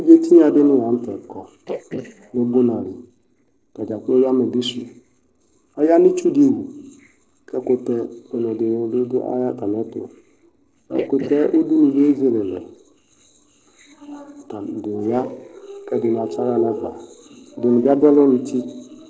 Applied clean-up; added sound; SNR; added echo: neural separator model SepFormer DNS4.